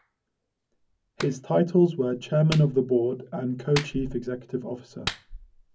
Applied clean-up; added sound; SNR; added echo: none; Clapping; 14 dB; reverberation time 0.3 s.